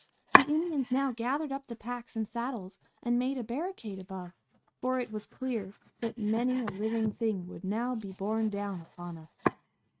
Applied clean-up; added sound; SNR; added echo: neural mask model RNNoise.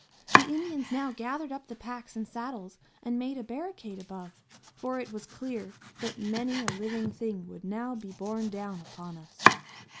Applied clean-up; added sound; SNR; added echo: none; Domestic sounds, home sounds; -2 dB; none.